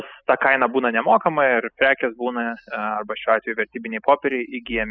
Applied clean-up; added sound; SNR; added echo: classical method spectral subtraction.